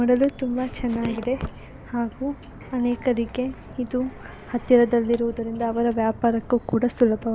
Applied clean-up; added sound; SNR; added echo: none; Walk, footsteps; 17 dB; none.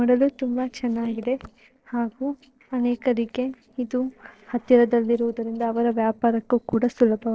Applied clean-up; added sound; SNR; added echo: neural separator model SepFormer DNS4.